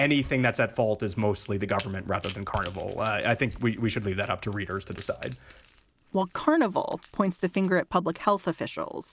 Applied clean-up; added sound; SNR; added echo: none; Crack / Crackle; 18 dB; none.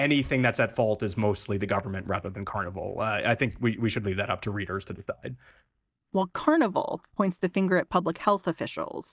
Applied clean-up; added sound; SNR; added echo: neural mask model DeepFilterNet 3.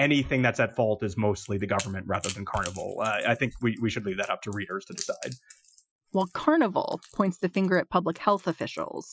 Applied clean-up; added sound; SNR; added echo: classical method Wiener filter.